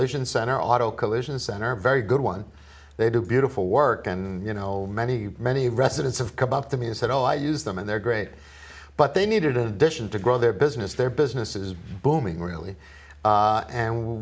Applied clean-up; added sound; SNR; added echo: none; none; none; none.